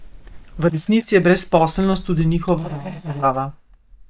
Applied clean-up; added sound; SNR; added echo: neural mask model DeepFilterNet 3.